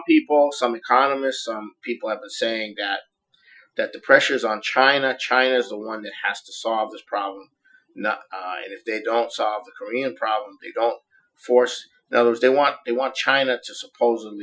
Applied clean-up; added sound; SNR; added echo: classical method Wiener filter.